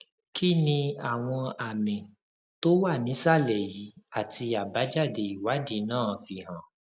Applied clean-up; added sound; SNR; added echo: none; none; none; none.